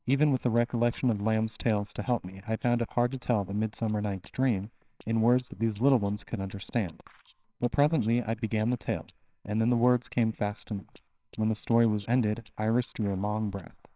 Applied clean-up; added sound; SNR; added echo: neural separator model SepFormer WHAMR!.